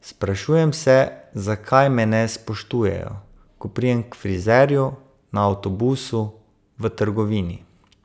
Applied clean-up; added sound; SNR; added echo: none; none; none; none.